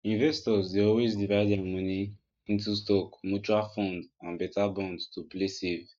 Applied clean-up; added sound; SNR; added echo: neural mask model DeepFilterNet 3.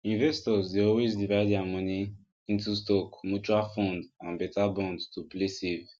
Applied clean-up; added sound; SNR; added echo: none; none; none; none.